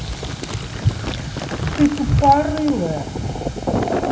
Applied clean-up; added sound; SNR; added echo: none; Fill (with liquid); 6 dB; reverberation time 1.8 s.